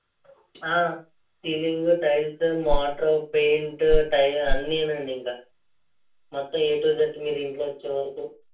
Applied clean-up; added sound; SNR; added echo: none; Whoosh, swoosh, swish; -2 dB; reverberation time 0.3 s.